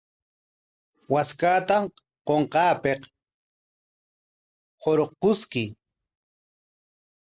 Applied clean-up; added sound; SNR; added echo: none; none; none; none.